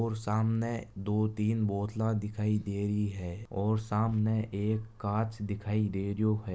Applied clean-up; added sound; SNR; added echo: none; none; none; none.